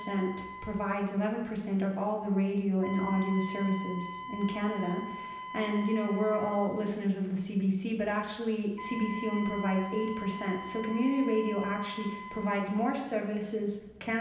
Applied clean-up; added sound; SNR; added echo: none; Wind instrument, woodwind instrument; 12 dB; reverberation time 0.9 s.